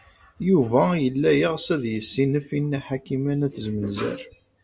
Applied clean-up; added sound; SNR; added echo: none; none; none; none.